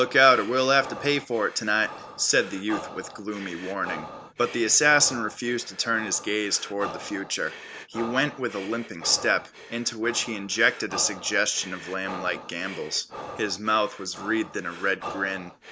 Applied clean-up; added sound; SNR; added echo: none; Breathing; 14 dB; none.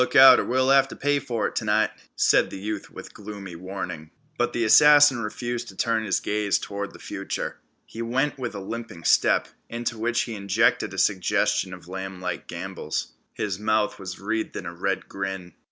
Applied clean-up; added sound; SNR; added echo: none; none; none; none.